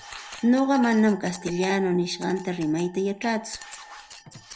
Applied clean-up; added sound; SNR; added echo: neural mask model Resemble Enhance denoiser.